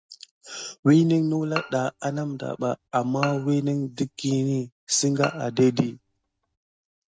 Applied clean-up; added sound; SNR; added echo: neural mask model RNNoise.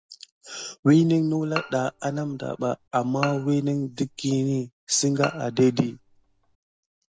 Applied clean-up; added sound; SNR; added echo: none; Bowed string instrument; 13 dB; none.